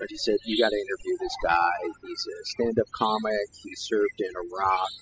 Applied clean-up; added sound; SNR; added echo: classical method spectral subtraction.